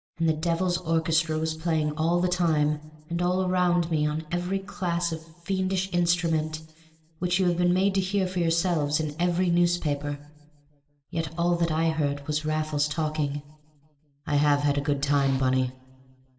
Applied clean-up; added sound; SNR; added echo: none; Zipper (clothing); 16 dB; reverberation time 1.4 s.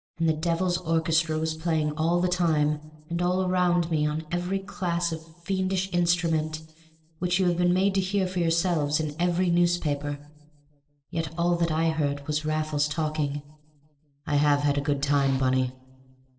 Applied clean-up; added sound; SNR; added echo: neural separator model SepFormer DNS4.